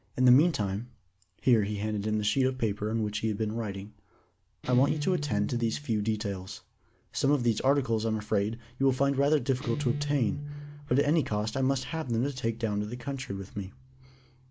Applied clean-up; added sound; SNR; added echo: none; Guitar; 10 dB; none.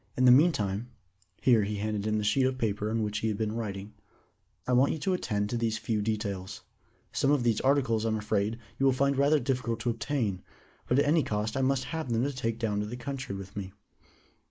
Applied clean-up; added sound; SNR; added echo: neural mask model Resemble Enhance denoiser.